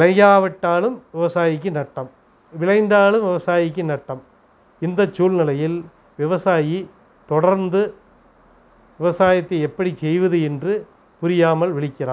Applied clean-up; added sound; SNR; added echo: none; none; none; none.